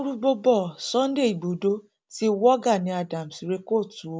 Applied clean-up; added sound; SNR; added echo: none; none; none; none.